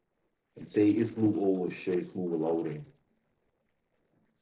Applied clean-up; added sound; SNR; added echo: neural separator model SepFormer DNS4.